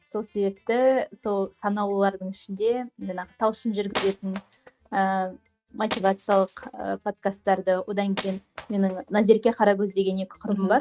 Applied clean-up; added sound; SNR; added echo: neural mask model RNNoise.